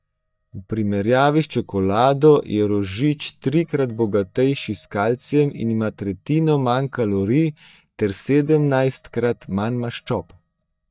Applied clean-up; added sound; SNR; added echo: neural mask model DeepFilterNet 3.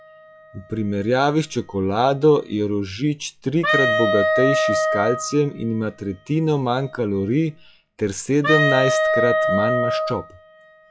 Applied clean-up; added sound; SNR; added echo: classical method log-MMSE.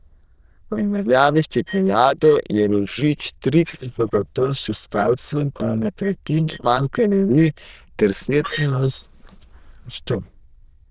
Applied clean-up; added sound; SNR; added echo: neural diffusion model UNIVERSE++.